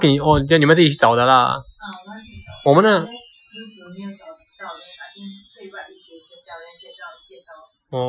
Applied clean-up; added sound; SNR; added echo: classical method Wiener filter.